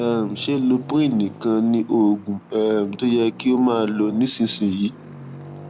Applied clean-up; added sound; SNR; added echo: none; Traffic noise, roadway noise; 18 dB; none.